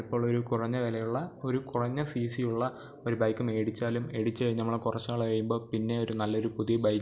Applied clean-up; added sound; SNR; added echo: none; none; none; none.